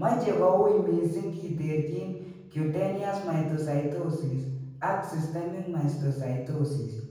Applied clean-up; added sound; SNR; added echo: none; none; none; reverberation time 1.2 s.